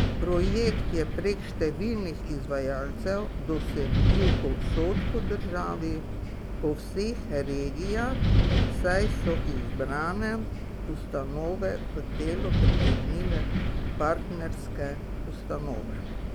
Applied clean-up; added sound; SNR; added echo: none; Wind; -4 dB; none.